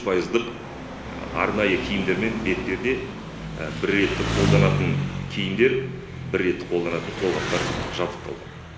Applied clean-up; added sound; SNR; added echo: none; Engine; 3 dB; none.